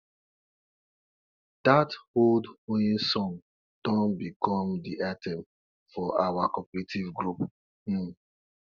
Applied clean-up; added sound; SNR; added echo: none; none; none; none.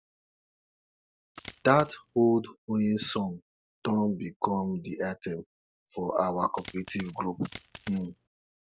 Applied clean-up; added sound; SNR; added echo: none; Coin (dropping); 1 dB; none.